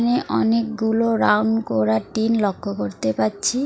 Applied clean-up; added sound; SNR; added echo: none; none; none; none.